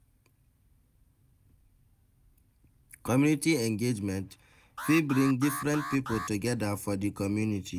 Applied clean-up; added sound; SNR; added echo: none; Alarm; 8 dB; none.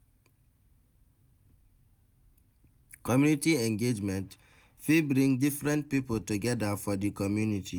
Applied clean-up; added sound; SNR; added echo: none; none; none; none.